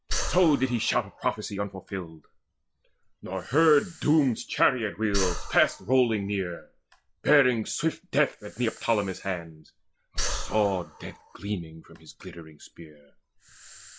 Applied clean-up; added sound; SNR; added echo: classical method log-MMSE.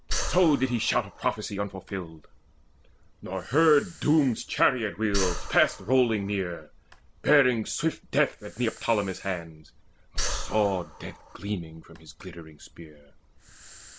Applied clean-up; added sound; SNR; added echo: none; Breathing; 9 dB; none.